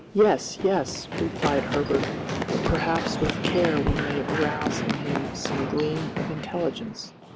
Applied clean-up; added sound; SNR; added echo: none; Run; 2 dB; none.